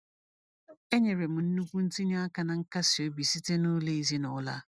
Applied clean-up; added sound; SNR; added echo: none; none; none; none.